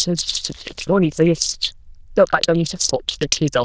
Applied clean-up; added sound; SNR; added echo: neural diffusion model UNIVERSE++.